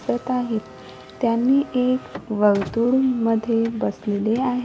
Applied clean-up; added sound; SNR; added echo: none; Car; 18 dB; none.